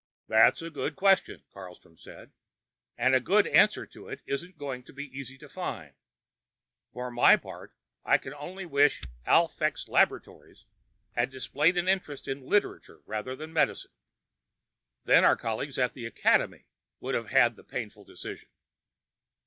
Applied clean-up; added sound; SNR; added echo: neural mask model DeepFilterNet 3.